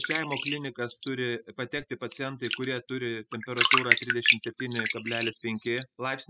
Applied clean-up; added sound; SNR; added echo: classical method spectral subtraction.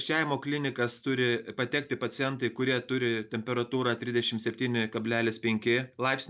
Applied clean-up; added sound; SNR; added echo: none; none; none; none.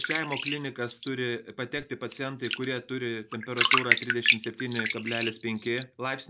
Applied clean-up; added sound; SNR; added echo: none; Bathtub (filling or washing); -1 dB; none.